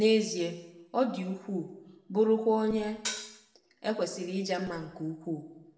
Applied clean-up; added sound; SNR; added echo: none; Hi-hat; 8 dB; reverberation time 0.8 s.